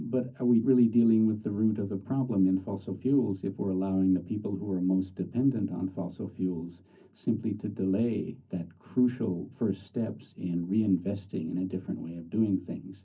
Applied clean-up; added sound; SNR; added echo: none; none; none; reverberation time 0.4 s.